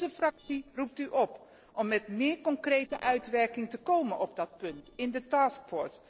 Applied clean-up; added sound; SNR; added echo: neural separator model SepFormer DNS4.